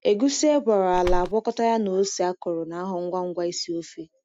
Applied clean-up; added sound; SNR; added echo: none; Bird; 0 dB; none.